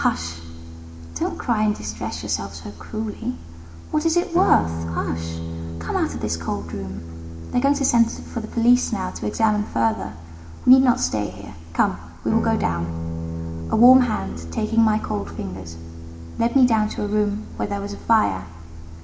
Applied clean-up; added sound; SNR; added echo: none; Guitar; 9 dB; reverberation time 1.3 s.